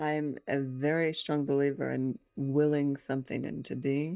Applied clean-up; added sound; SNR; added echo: neural mask model DeepFilterNet 3.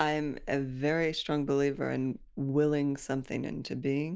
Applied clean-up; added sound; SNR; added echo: none; none; none; none.